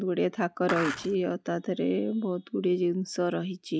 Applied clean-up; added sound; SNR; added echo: none; Skateboard; 6 dB; none.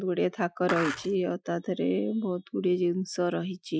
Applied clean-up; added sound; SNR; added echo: classical method Wiener filter.